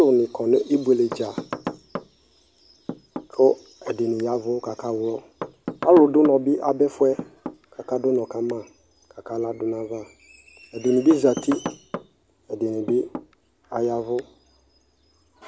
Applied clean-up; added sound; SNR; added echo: none; Knock / Wood; 14 dB; none.